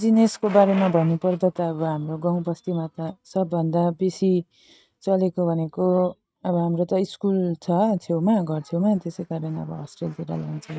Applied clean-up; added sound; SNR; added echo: neural mask model RNNoise.